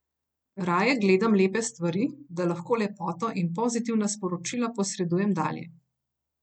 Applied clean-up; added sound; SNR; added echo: none; none; none; none.